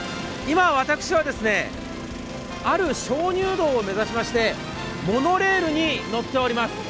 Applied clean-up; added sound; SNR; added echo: none; none; none; none.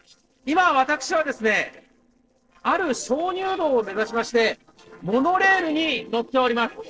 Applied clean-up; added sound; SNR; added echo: neural separator model SepFormer DNS4.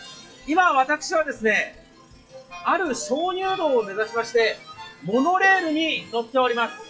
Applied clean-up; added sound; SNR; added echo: classical method WPE with log-MMSE.